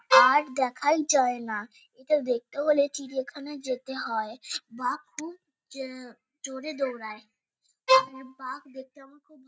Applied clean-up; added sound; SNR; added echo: neural mask model RNNoise.